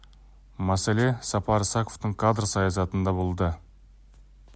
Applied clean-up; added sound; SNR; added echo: none; none; none; none.